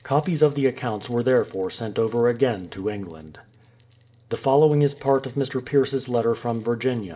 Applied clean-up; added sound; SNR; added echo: none; Keys jangling; 17 dB; reverberation time 0.4 s.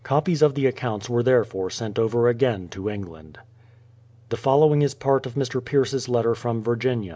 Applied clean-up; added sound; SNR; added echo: none; none; none; none.